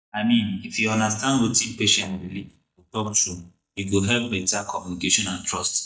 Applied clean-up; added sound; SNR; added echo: neural mask model DeepFilterNet 3.